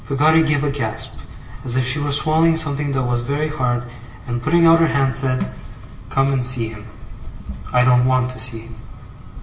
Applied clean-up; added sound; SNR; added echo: none; Boat, Water vehicle; 13 dB; reverberation time 1.4 s.